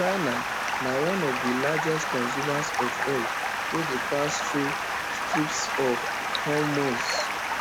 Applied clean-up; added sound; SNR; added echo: none; Stream; -1 dB; none.